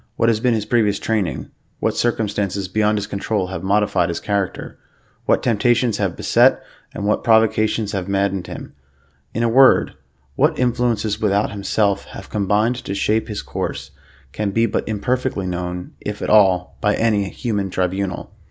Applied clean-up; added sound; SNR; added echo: none; none; none; none.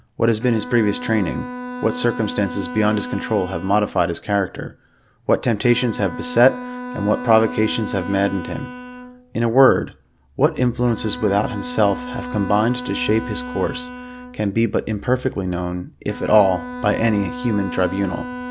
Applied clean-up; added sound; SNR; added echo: none; Bowed string instrument; 11 dB; none.